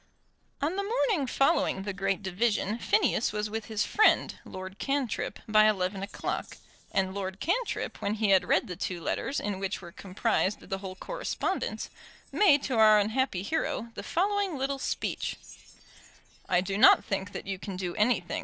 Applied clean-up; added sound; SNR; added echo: neural separator model SepFormer DNS4.